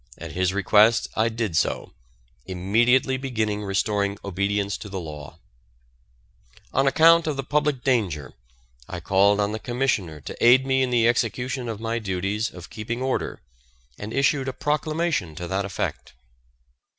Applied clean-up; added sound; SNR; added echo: none; none; none; none.